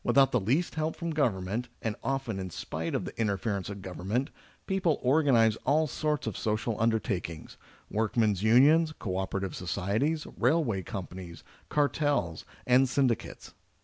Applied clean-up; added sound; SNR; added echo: none; Brass instrument; 20 dB; none.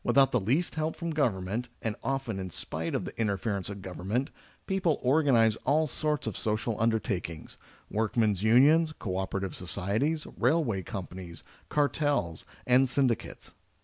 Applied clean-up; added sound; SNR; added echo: none; none; none; none.